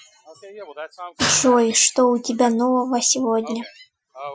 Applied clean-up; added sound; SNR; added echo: classical method Wiener filter.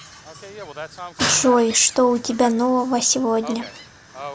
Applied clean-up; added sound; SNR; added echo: none; Gull, seagull; 17 dB; none.